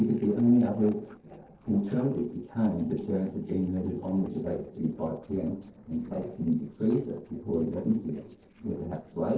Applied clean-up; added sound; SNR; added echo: neural separator model SepFormer DNS4.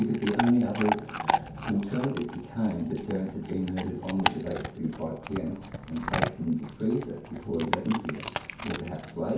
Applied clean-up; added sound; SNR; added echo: none; Chewing, mastication / Dog; 5 dB; reverberation time 0.6 s.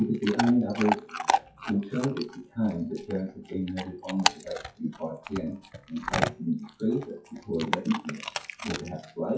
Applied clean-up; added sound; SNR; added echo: classical method WPE with log-MMSE.